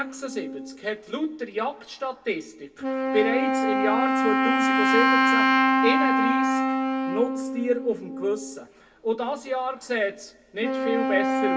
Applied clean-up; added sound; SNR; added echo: none; Wind instrument, woodwind instrument; -4 dB; reverberation time 0.1 s.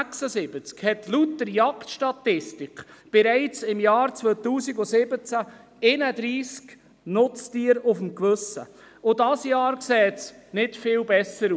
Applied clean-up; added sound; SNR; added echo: none; none; none; none.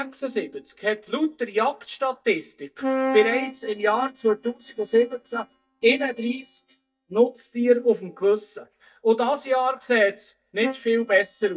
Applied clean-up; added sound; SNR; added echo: neural mask model DeepFilterNet 3.